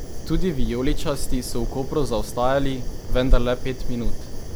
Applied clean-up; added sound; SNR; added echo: none; Fire; -4 dB; none.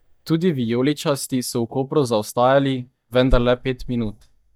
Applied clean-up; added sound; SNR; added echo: neural mask model DeepFilterNet 3.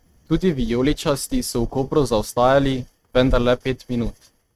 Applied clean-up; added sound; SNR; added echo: neural mask model RNNoise.